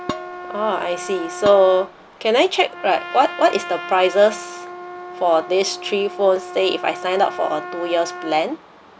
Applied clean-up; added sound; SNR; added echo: none; Dishes, pots, and pans + Trumpet; 13 dB; none.